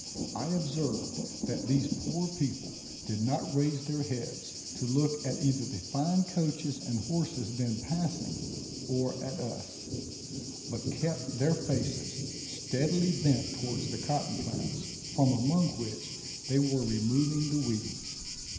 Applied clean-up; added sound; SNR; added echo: none; Thunder; 6 dB; reverberation time 0.9 s.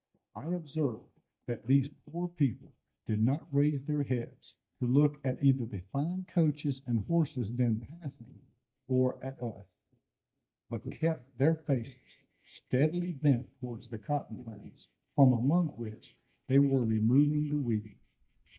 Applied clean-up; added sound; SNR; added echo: neural mask model DeepFilterNet 3.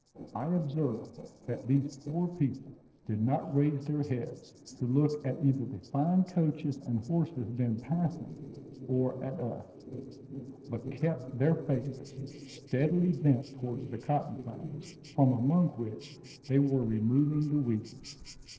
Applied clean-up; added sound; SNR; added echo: neural separator model SepFormer DNS4.